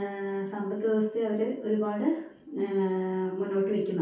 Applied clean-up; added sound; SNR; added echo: none; none; none; reverberation time 0.6 s.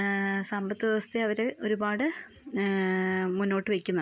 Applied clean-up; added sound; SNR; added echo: none; none; none; none.